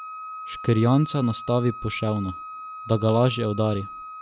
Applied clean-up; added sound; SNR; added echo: none; Wind instrument, woodwind instrument; 13 dB; none.